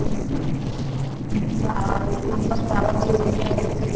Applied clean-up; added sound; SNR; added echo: neural separator model SepFormer DNS4.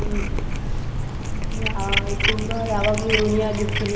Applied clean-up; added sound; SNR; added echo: none; Cat; -3 dB; reverberation time 1.5 s.